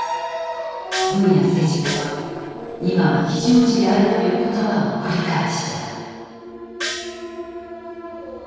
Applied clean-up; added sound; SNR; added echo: neural separator model SepFormer DNS4.